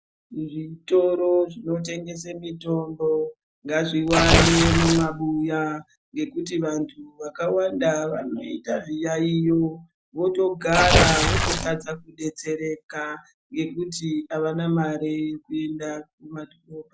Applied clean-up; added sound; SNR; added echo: none; Tearing; -4 dB; none.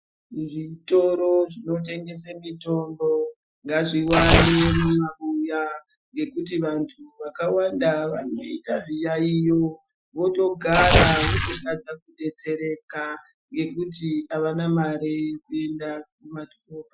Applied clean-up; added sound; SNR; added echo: classical method Wiener filter.